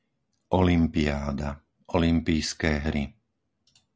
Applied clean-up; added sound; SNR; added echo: none; none; none; none.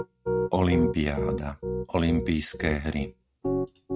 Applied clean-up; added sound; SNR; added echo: neural mask model RNNoise.